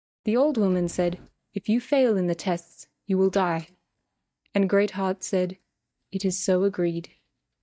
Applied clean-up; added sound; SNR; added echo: neural mask model DeepFilterNet 3.